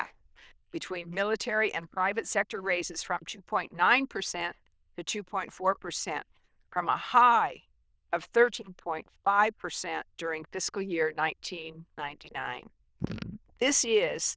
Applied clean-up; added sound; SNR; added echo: neural diffusion model UNIVERSE++.